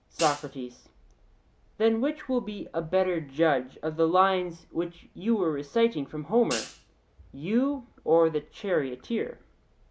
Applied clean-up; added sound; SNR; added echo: none; Hi-hat; 11 dB; none.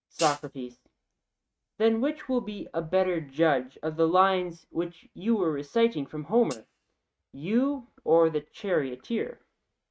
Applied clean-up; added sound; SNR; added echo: neural mask model RNNoise.